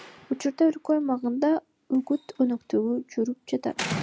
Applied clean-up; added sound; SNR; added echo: none; Slam; 13 dB; none.